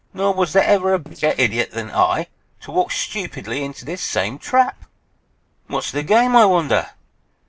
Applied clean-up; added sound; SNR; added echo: neural separator model SepFormer DNS4.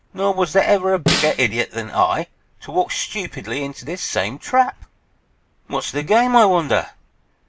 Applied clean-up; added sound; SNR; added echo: none; Snare drum; 4 dB; none.